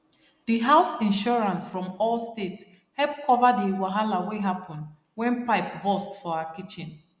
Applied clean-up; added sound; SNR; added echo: none; none; none; none.